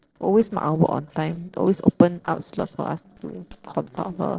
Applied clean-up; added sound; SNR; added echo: neural separator model SepFormer DNS4.